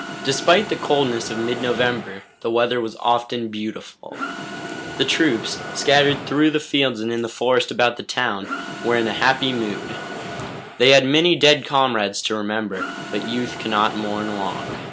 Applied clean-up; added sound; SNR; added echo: none; Mechanisms; 12 dB; none.